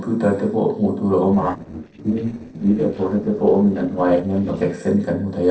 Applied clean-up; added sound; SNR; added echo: neural separator model SepFormer DNS4.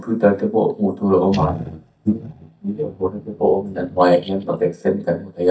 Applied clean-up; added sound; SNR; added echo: neural mask model DeepFilterNet 3.